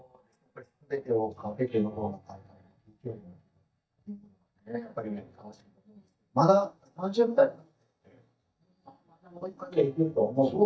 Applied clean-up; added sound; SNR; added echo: neural mask model DeepFilterNet 3.